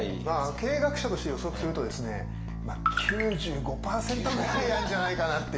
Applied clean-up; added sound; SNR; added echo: none; Bass guitar; 6 dB; reverberation time 0.6 s.